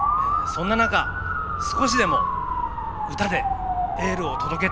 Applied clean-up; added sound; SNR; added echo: none; Motor vehicle (road) / Siren; -3 dB; none.